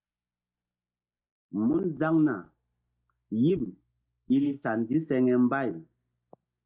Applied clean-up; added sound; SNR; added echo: neural mask model DeepFilterNet 3.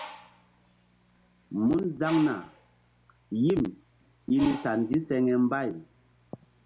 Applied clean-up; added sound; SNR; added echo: none; Bird; 18 dB; none.